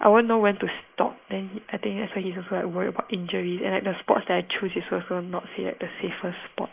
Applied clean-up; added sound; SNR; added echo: neural mask model Resemble Enhance denoiser.